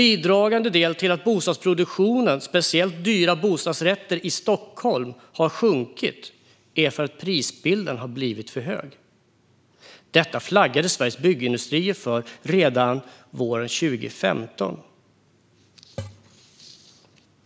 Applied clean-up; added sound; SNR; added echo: none; none; none; none.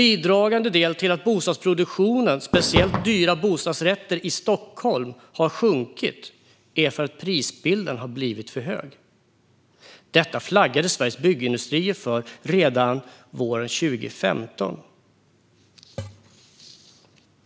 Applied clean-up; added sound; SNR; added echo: none; Fireworks; 3 dB; none.